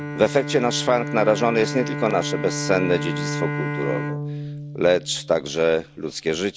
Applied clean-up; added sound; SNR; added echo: none; Bowed string instrument; 6 dB; none.